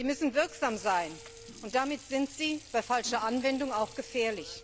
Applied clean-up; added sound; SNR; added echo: none; Mechanisms + Sink (filling or washing) / Water; 17 dB; none.